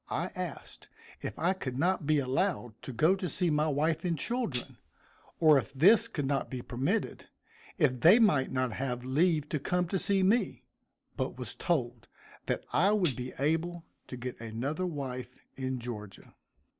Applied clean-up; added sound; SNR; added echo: none; Tambourine; 17 dB; none.